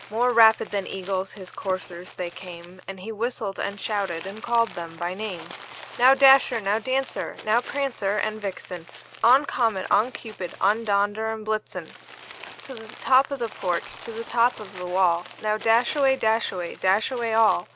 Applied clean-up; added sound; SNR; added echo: none; Crumpling, crinkling; 19 dB; none.